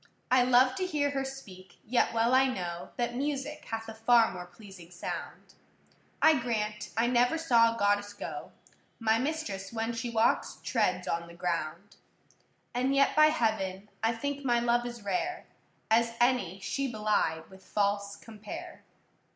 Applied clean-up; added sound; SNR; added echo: none; none; none; none.